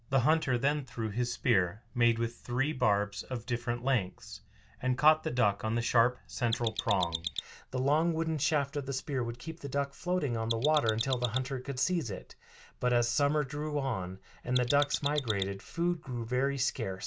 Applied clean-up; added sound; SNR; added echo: none; Mechanisms; 7 dB; none.